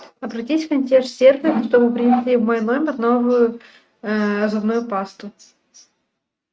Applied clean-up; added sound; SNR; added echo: neural mask model RNNoise.